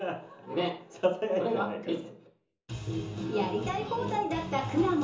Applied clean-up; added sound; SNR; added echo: none; none; none; reverberation time 0.8 s.